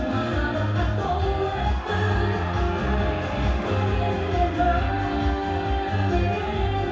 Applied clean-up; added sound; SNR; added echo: none; Cheering; 15 dB; reverberation time 0.7 s.